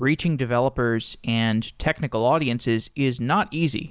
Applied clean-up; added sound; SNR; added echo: none; none; none; none.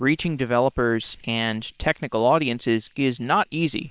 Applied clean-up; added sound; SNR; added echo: neural separator model SepFormer WHAM!.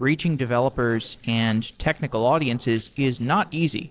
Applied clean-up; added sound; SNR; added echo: neural separator model SepFormer DNS4.